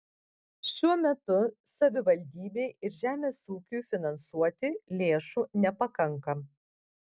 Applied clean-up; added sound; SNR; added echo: none; none; none; none.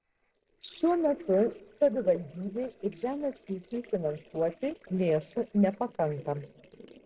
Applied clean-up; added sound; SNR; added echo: neural separator model SepFormer DNS4.